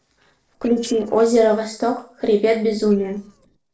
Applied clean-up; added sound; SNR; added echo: neural separator model SepFormer DNS4.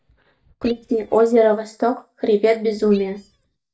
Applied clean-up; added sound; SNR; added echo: neural mask model DeepFilterNet 3.